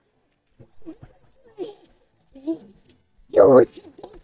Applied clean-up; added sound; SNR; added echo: neural mask model DeepFilterNet 3.